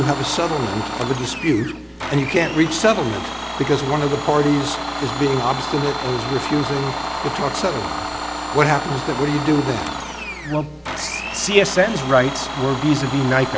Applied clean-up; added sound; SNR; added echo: none; Domestic sounds, home sounds; 7 dB; none.